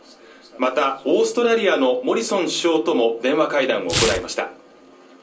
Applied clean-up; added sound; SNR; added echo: none; Tearing; 11 dB; reverberation time 0.3 s.